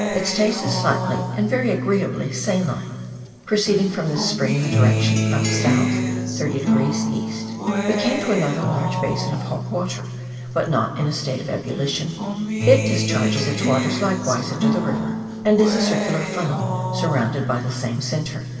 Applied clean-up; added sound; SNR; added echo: none; Acoustic guitar; 1 dB; reverberation time 2.5 s.